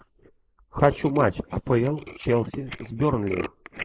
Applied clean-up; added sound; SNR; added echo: neural mask model Resemble Enhance denoiser.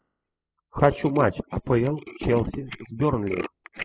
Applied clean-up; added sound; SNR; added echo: classical method spectral subtraction.